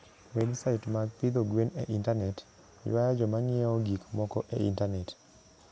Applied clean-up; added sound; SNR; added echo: none; none; none; none.